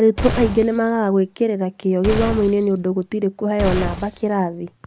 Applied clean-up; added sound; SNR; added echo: none; Glass; 8 dB; none.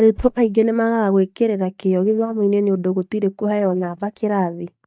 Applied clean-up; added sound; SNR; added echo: neural mask model DeepFilterNet 3.